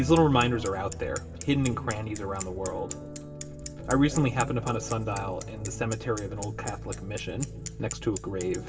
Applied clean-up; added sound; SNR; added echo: none; Bicycle; 16 dB; reverberation time 2.8 s.